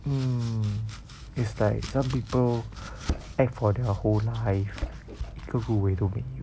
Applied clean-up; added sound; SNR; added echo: none; Domestic sounds, home sounds; 13 dB; none.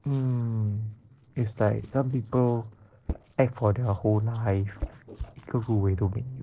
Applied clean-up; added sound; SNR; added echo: neural separator model SepFormer DNS4.